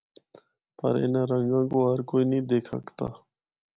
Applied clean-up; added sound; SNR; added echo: none; none; none; none.